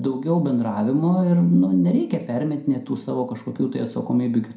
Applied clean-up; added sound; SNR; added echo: none; none; none; reverberation time 0.4 s.